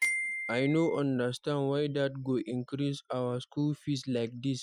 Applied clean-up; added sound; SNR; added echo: classical method Wiener filter.